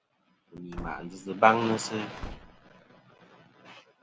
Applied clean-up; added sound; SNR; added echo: none; Slam / Wood; 15 dB; none.